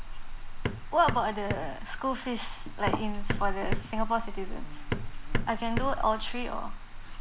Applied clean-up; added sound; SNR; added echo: none; Hammer + Buzz; -1 dB; none.